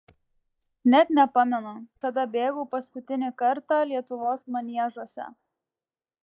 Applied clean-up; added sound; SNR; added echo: neural mask model DeepFilterNet 3.